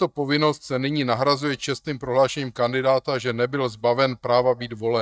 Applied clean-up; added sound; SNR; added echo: neural mask model DeepFilterNet 3.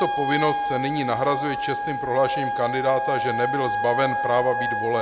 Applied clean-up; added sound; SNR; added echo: none; Wind instrument, woodwind instrument; 1 dB; none.